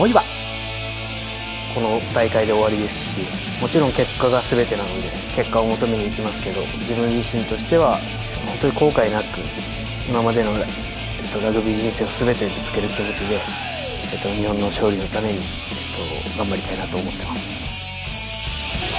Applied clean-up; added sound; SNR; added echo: none; none; none; none.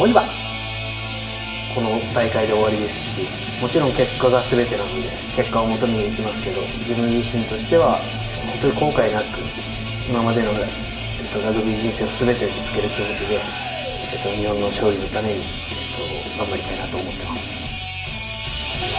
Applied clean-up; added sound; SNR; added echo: none; none; none; reverberation time 1.1 s.